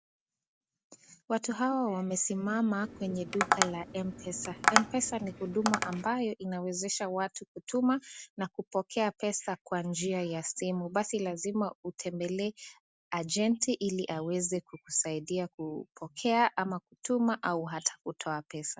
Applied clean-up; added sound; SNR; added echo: none; Tap; 0 dB; none.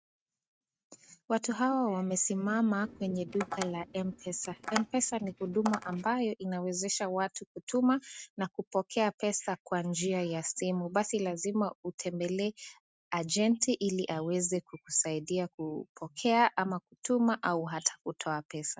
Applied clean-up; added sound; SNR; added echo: neural mask model RNNoise.